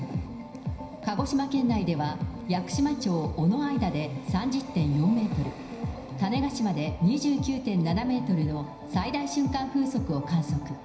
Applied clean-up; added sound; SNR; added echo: none; none; none; reverberation time 0.9 s.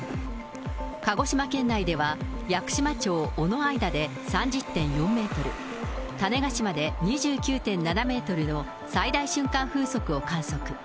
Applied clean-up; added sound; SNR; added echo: none; none; none; none.